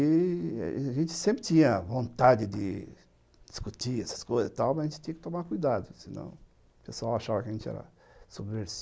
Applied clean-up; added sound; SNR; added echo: none; none; none; none.